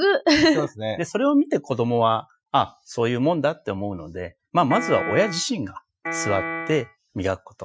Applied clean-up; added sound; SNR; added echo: classical method Wiener filter.